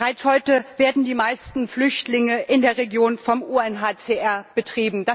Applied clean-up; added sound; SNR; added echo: none; none; none; none.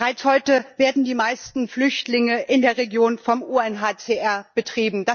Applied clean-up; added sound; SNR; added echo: neural mask model DeepFilterNet 3.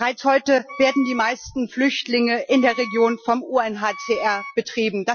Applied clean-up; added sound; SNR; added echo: classical method Wiener filter.